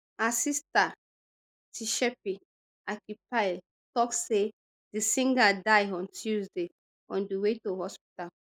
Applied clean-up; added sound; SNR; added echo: neural mask model Resemble Enhance denoiser.